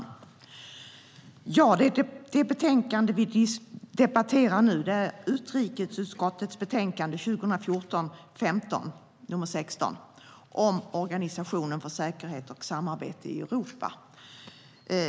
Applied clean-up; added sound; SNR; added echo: none; none; none; none.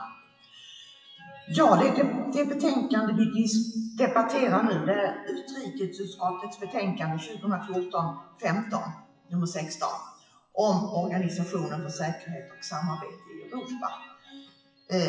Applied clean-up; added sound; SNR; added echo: classical method WPE with log-MMSE.